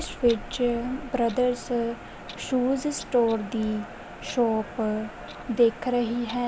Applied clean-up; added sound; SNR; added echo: none; Clock; 18 dB; none.